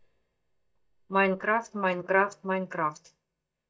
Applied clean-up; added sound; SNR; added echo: neural mask model DeepFilterNet 3.